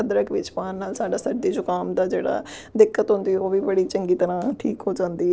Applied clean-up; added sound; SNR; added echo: none; none; none; none.